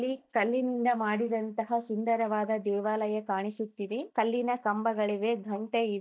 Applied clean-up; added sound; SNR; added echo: neural mask model DeepFilterNet 3.